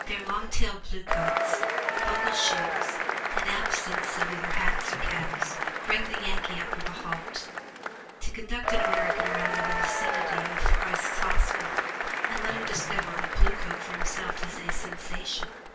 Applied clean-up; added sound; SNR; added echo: none; Applause / Crowd / Cheering; 1 dB; reverberation time 0.2 s.